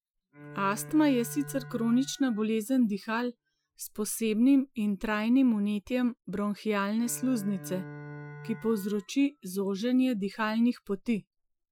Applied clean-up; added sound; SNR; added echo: classical method Wiener filter.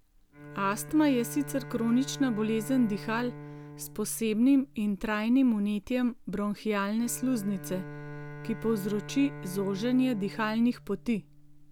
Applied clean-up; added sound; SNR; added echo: none; Bowed string instrument; 15 dB; none.